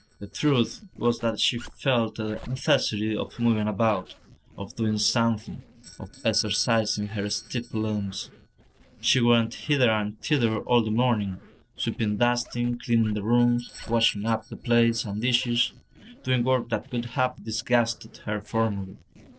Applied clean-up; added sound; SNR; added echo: neural separator model SepFormer DNS4.